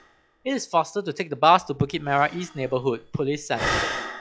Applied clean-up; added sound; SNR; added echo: classical method log-MMSE.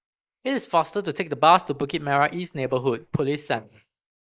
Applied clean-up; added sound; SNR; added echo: neural mask model Resemble Enhance denoiser.